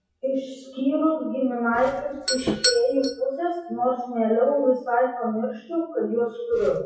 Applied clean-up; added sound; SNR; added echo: classical method WPE with log-MMSE.